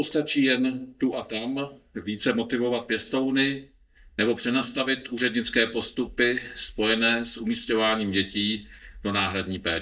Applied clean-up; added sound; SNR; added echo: neural mask model DeepFilterNet 3.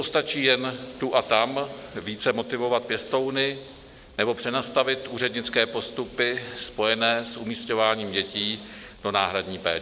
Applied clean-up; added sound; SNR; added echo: none; none; none; none.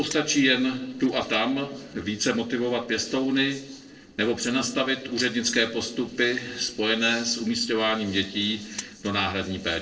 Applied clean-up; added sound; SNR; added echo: neural separator model SepFormer DNS4.